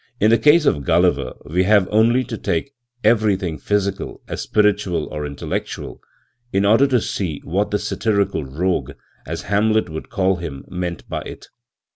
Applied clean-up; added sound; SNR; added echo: none; none; none; none.